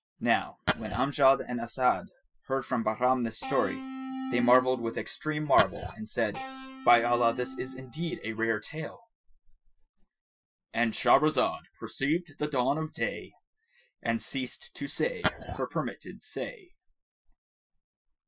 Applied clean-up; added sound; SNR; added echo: classical method Wiener filter.